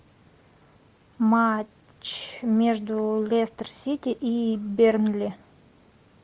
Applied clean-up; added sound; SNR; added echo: none; none; none; none.